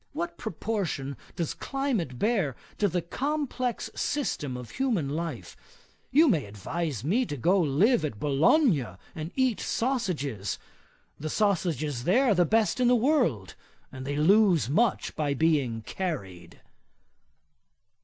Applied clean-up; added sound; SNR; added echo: none; none; none; none.